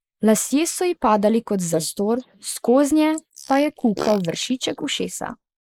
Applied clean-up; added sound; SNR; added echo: neural mask model Resemble Enhance denoiser.